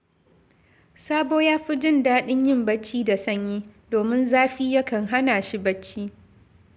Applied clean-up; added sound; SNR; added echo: none; none; none; none.